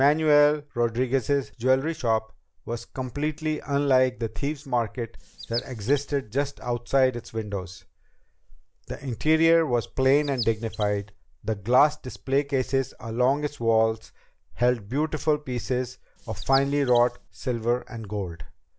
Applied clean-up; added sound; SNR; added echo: none; Chirp, tweet; 15 dB; none.